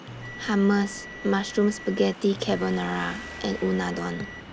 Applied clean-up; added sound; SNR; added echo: none; Bell + Traffic noise, roadway noise; 14 dB; none.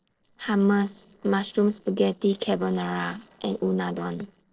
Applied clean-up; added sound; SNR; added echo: neural separator model SepFormer DNS4.